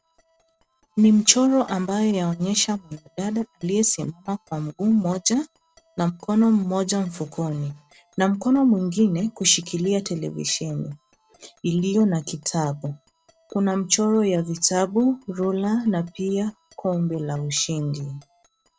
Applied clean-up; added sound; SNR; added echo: neural separator model SepFormer DNS4.